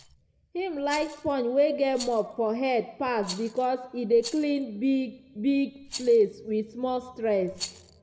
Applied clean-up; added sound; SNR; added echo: none; Rattle; 18 dB; reverberation time 0.9 s.